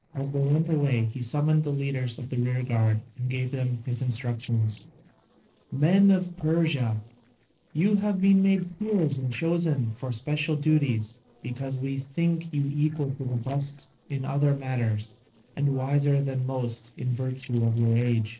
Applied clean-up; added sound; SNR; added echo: neural separator model SepFormer DNS4.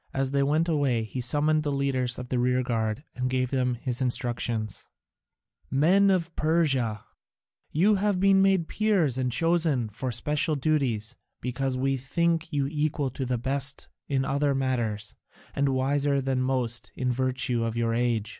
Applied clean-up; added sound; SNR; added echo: none; none; none; none.